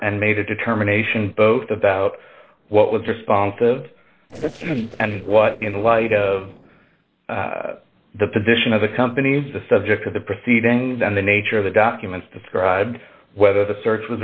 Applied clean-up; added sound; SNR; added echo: neural separator model SepFormer DNS4.